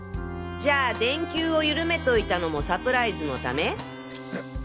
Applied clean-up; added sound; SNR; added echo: none; none; none; none.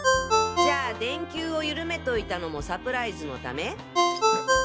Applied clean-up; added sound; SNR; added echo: none; Ringtone; -3 dB; none.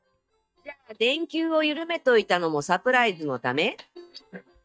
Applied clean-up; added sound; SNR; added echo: neural mask model DeepFilterNet 3.